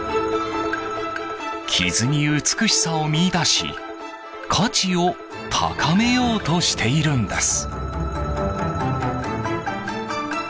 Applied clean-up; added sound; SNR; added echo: none; none; none; none.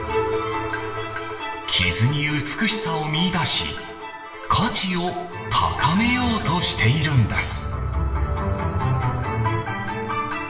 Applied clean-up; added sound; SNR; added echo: none; none; none; reverberation time 1.1 s.